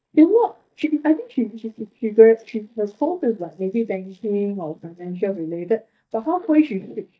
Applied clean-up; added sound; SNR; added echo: neural mask model DeepFilterNet 3.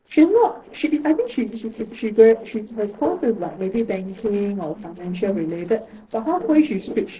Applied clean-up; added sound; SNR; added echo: neural separator model SepFormer DNS4.